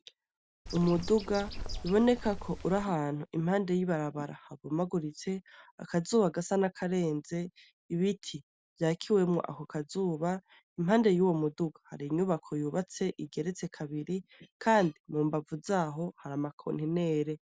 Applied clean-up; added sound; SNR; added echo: none; Bird; 9 dB; none.